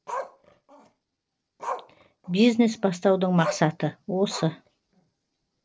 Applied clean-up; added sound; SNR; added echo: neural separator model SepFormer DNS4.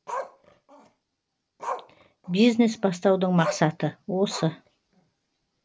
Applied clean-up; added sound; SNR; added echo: none; Growling; 13 dB; none.